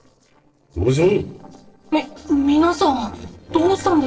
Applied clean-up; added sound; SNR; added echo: neural separator model SepFormer DNS4.